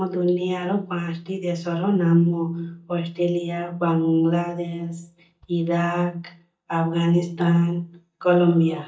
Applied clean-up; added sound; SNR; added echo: neural mask model DeepFilterNet 3.